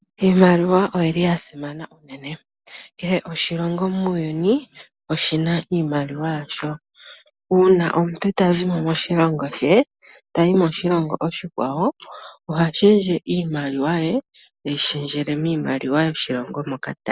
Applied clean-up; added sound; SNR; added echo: none; none; none; none.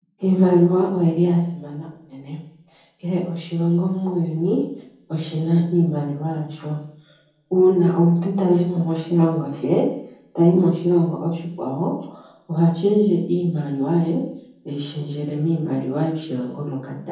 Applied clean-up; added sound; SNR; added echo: none; none; none; reverberation time 0.7 s.